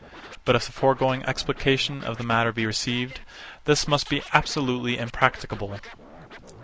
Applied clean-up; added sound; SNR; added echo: none; Scratching (performance technique); 19 dB; none.